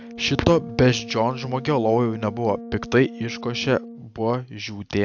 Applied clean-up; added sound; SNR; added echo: none; Brass instrument; 15 dB; none.